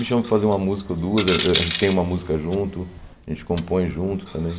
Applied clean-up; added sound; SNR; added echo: none; Coin (dropping); 7 dB; none.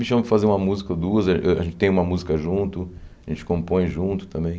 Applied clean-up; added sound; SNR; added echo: none; none; none; none.